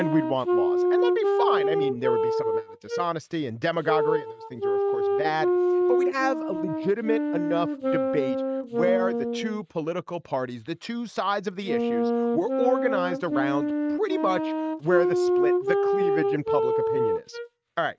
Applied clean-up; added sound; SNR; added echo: neural mask model RNNoise.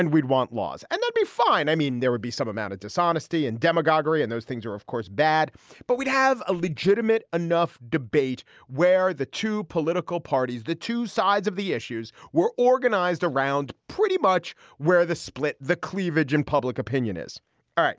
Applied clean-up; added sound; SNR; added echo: none; none; none; none.